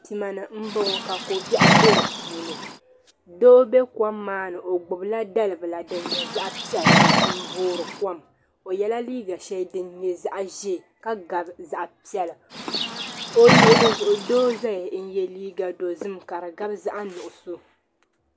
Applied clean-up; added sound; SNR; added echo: none; Livestock, farm animals, working animals; -3 dB; none.